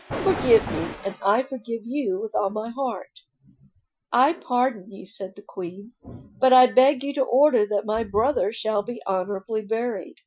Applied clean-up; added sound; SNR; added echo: classical method Wiener filter.